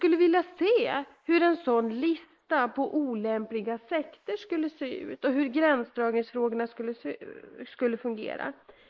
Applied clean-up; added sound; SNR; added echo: neural mask model Resemble Enhance denoiser.